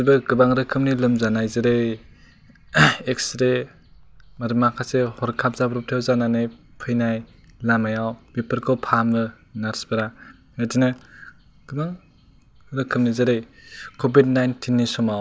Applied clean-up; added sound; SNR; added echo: none; none; none; none.